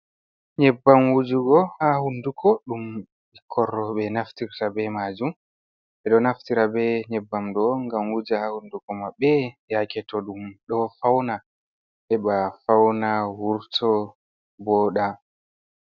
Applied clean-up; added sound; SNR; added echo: none; none; none; none.